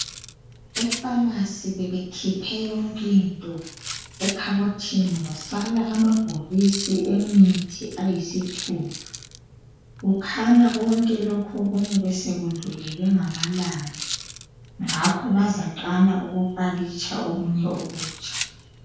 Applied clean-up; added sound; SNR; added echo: none; Rattle; 14 dB; reverberation time 0.6 s.